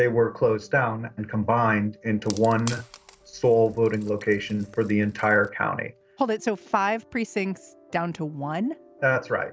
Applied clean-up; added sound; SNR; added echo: none; Wood; 20 dB; none.